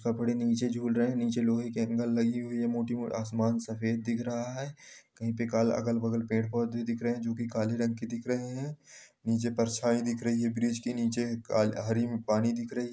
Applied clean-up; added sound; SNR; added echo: none; none; none; none.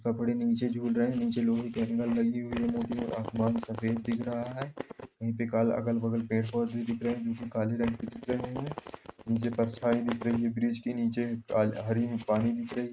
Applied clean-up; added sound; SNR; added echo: neural mask model RNNoise.